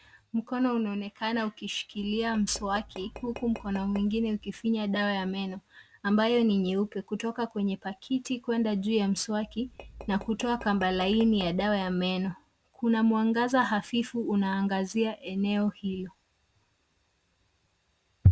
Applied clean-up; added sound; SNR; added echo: none; Tap / Glass; 17 dB; none.